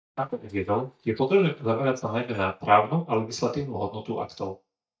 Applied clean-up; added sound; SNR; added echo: neural mask model DeepFilterNet 3.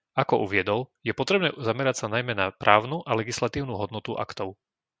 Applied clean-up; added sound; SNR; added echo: none; none; none; none.